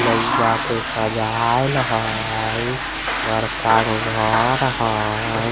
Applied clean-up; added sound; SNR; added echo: none; Toilet flush / Water; 2 dB; none.